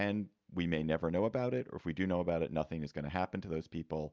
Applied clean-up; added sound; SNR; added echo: none; none; none; none.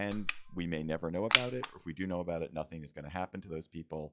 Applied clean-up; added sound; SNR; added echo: classical method log-MMSE.